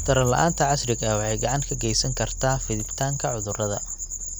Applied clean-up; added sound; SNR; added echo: none; Rattle / Engine starting / Car; 11 dB; none.